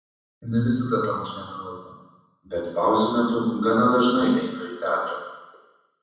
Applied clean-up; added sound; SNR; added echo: none; none; none; reverberation time 1.1 s.